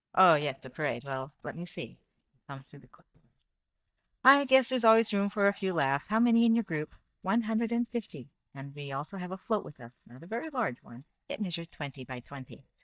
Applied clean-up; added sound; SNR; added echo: neural mask model DeepFilterNet 3.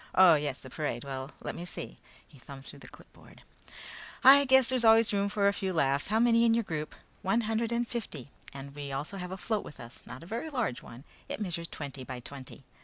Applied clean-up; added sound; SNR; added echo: none; none; none; none.